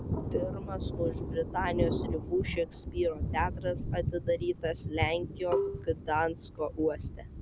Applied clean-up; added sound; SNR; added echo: none; Marimba, xylophone + Thunder; 2 dB; none.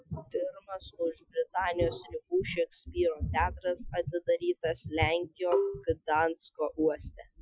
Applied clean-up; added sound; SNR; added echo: classical method Wiener filter.